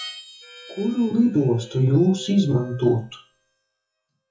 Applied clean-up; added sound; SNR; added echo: classical method WPE with log-MMSE.